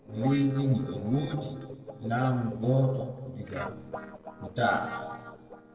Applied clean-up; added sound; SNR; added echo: neural separator model SepFormer DNS4.